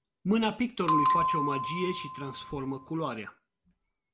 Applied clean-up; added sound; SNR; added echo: none; Bell; -2 dB; none.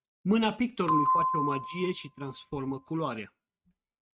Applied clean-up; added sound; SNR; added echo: neural mask model RNNoise.